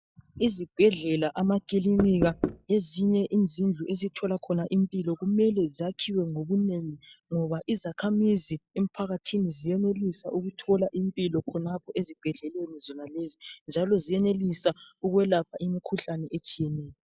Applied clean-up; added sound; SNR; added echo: classical method log-MMSE.